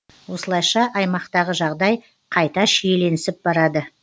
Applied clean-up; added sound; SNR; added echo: none; none; none; none.